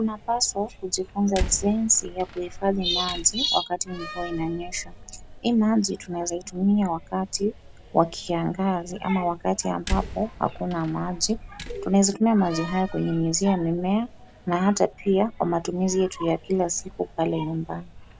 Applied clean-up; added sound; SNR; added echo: none; Slam; 13 dB; none.